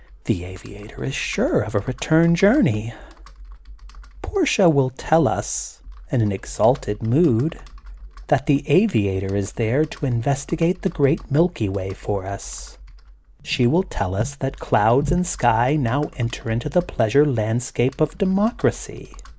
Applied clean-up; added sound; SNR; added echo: none; Computer keyboard; 19 dB; none.